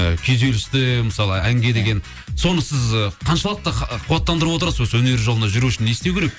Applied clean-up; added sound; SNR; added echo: none; none; none; none.